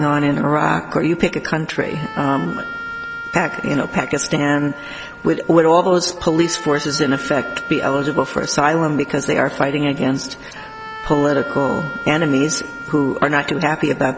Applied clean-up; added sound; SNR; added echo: none; Wind instrument, woodwind instrument; 13 dB; none.